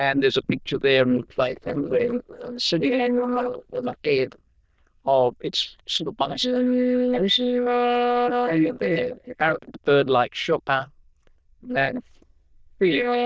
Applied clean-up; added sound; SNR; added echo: neural diffusion model UNIVERSE++.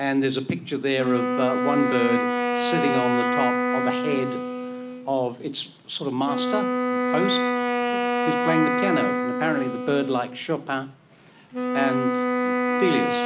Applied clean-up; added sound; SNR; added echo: none; Wind instrument, woodwind instrument; -1 dB; none.